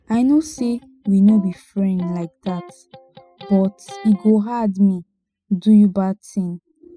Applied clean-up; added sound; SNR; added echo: classical method spectral subtraction.